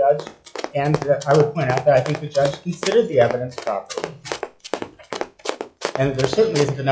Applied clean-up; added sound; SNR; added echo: classical method log-MMSE.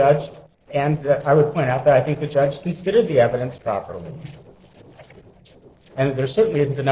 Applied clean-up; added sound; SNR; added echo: neural separator model SepFormer DNS4.